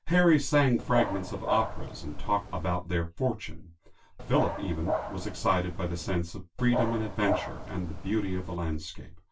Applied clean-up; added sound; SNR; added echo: none; Dog; 6 dB; reverberation time 0.1 s.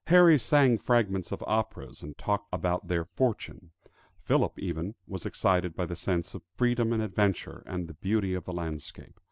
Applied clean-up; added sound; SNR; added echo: none; none; none; none.